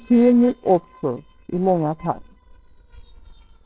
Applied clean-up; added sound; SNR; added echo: neural separator model SepFormer WHAMR!.